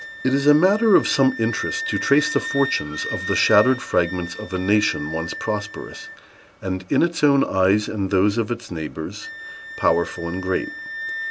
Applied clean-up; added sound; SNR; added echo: none; Wind instrument, woodwind instrument; 11 dB; none.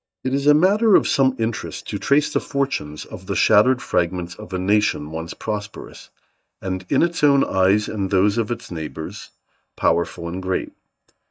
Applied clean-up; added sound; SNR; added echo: neural mask model DeepFilterNet 3.